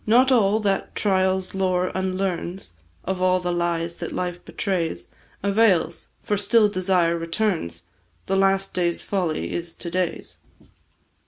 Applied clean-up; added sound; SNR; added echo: none; none; none; none.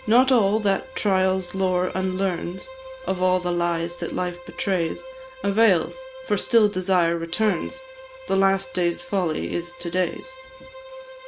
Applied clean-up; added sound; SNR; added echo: none; Bowed string instrument; 17 dB; none.